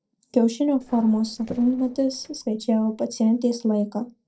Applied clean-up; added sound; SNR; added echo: neural separator model SepFormer DNS4.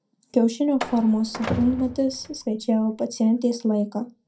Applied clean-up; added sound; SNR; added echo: none; Slam; 12 dB; reverberation time 0.2 s.